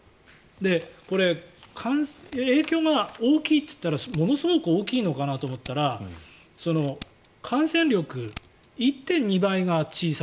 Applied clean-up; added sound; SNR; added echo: none; Scissors; 17 dB; none.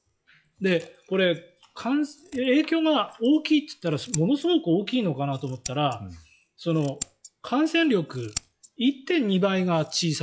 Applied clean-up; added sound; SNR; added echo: classical method log-MMSE.